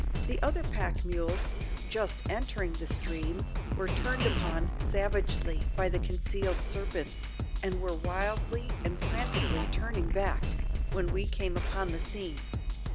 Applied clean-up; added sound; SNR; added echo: none; Drum kit; -5 dB; none.